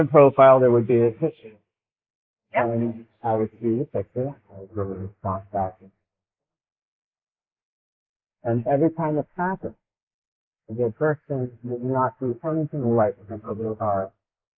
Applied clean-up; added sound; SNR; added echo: neural mask model Resemble Enhance denoiser.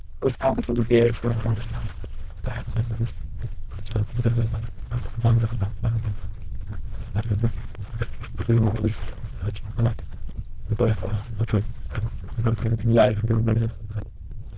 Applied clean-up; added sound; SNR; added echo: neural diffusion model UNIVERSE++.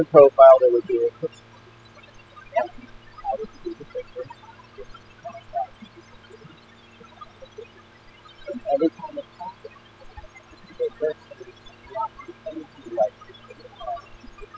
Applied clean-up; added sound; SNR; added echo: classical method spectral subtraction.